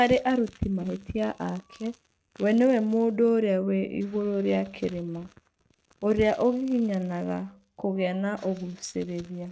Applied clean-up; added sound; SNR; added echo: neural mask model RNNoise.